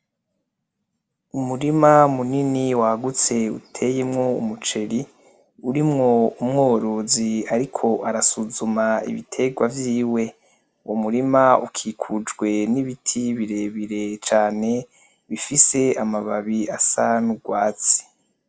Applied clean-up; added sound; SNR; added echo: none; none; none; none.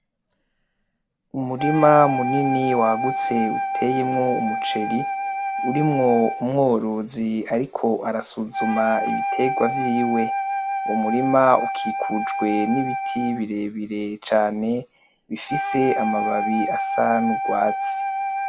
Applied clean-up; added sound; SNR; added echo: none; Wind instrument, woodwind instrument; 4 dB; none.